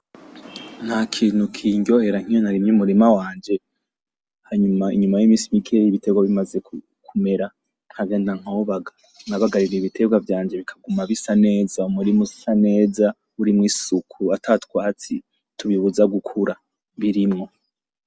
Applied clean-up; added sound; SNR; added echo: none; none; none; none.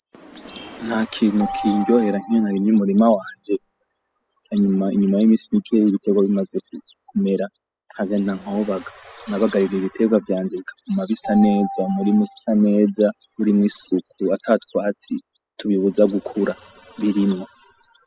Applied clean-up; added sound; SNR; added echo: classical method spectral subtraction.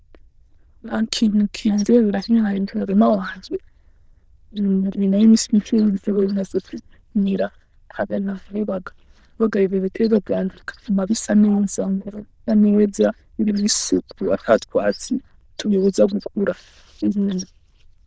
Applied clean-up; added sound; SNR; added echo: neural diffusion model UNIVERSE++.